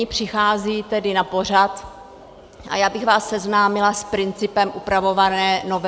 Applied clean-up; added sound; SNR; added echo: none; none; none; none.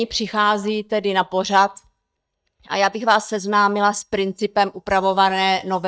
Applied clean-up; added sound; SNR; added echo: neural mask model DeepFilterNet 3.